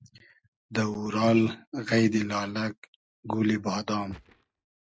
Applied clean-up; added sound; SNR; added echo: neural mask model RNNoise.